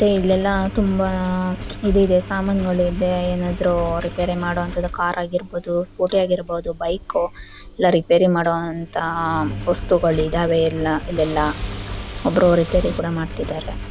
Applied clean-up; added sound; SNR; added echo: none; Engine / Car + Engine; 10 dB; none.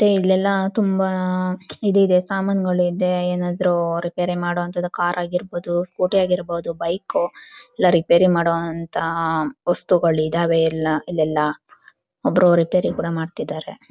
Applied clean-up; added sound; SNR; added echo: none; none; none; none.